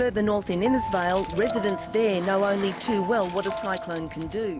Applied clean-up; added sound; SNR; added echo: none; Keys jangling; 17 dB; none.